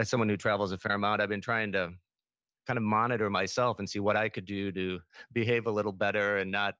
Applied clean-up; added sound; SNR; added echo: none; none; none; none.